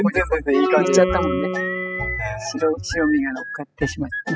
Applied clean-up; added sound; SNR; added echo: classical method spectral subtraction.